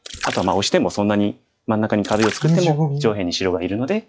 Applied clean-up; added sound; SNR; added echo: classical method log-MMSE.